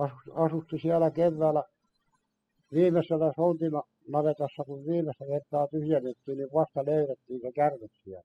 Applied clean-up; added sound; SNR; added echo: classical method spectral subtraction.